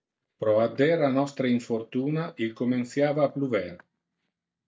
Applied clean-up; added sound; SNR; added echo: neural mask model DeepFilterNet 3.